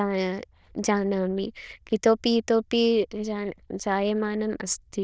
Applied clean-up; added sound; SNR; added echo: neural diffusion model UNIVERSE++.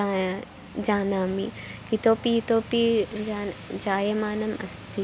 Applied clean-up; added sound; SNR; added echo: none; none; none; none.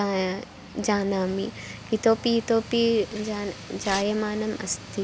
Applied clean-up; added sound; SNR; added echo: none; Tearing; 15 dB; none.